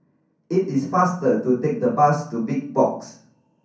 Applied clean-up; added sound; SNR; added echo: none; none; none; reverberation time 0.6 s.